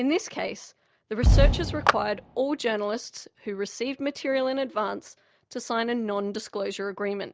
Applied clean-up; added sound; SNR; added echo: none; Clapping + Fireworks; -4 dB; none.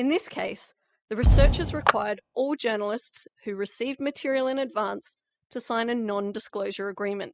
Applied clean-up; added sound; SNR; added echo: classical method spectral subtraction.